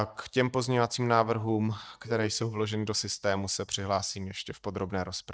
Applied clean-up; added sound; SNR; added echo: neural mask model DeepFilterNet 3.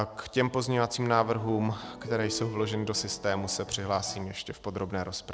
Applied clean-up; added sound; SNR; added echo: none; Piano + Telephone; 12 dB; none.